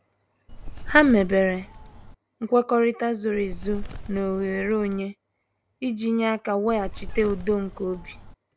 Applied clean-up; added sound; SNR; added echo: none; Bird; 10 dB; none.